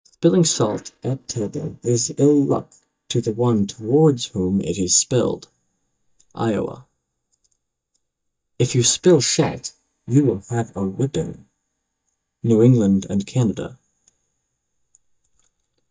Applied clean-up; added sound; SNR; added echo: neural mask model DeepFilterNet 3.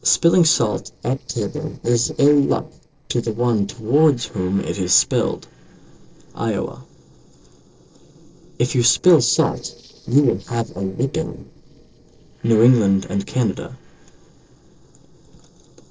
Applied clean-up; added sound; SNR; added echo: neural separator model SepFormer DNS4.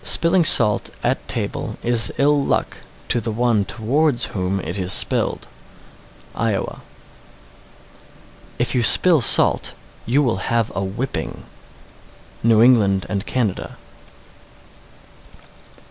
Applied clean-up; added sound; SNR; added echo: none; none; none; none.